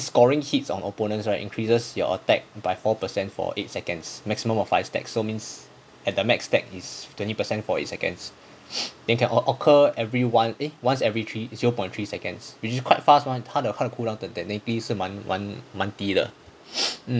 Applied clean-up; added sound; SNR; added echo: none; none; none; none.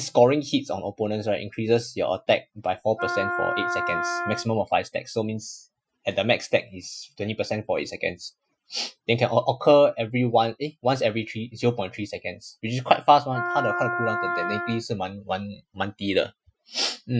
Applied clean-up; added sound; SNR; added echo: classical method Wiener filter.